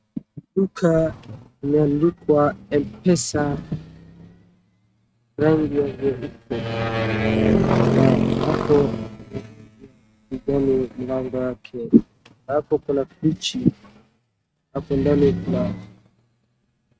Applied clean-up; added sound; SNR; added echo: neural mask model RNNoise.